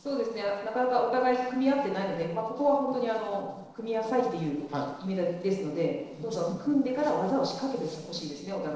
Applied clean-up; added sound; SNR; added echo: neural separator model SepFormer DNS4.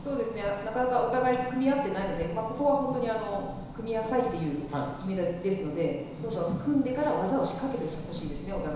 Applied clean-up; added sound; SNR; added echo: none; Wind; 17 dB; reverberation time 1.0 s.